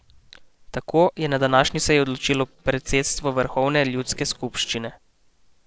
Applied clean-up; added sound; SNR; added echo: neural separator model SepFormer DNS4.